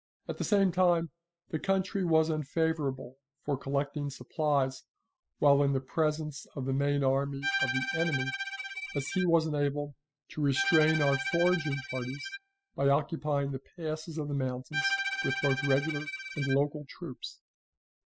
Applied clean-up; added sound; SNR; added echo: classical method spectral subtraction.